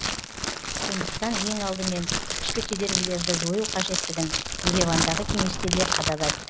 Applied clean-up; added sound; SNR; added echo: none; Crackle; -1 dB; none.